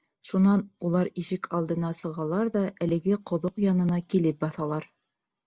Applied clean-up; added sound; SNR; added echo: none; none; none; none.